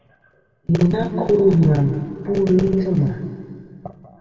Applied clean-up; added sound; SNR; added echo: none; none; none; reverberation time 2.2 s.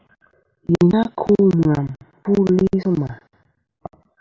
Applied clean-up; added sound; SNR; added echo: none; none; none; none.